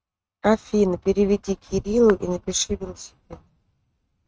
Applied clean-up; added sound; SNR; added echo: neural mask model RNNoise.